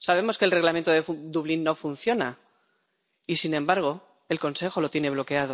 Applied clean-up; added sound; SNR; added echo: none; none; none; none.